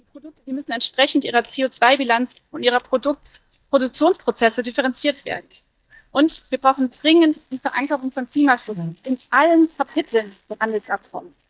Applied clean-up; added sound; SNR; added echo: neural mask model DeepFilterNet 3.